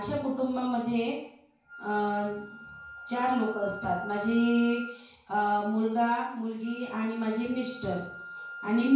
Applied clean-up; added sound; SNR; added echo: none; Wind instrument, woodwind instrument; 15 dB; reverberation time 0.5 s.